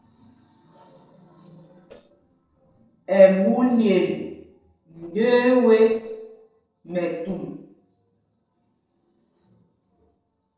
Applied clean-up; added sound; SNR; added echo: neural separator model SepFormer DNS4.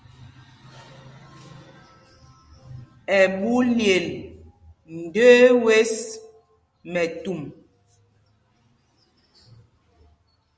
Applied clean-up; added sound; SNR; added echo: none; none; none; none.